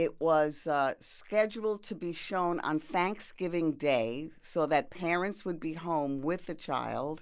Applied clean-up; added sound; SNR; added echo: none; none; none; none.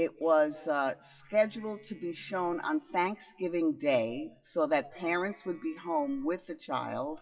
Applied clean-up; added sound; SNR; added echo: classical method WPE with log-MMSE.